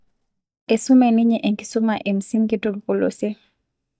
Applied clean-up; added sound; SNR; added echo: neural mask model DeepFilterNet 3.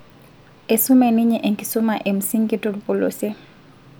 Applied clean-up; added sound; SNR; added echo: none; none; none; none.